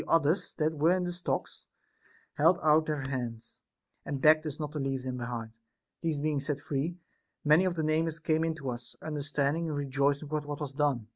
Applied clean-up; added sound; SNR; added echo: none; none; none; none.